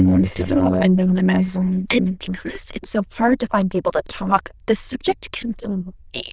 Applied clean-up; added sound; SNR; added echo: neural diffusion model UNIVERSE++.